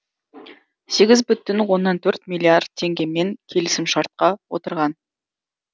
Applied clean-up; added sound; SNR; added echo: none; none; none; none.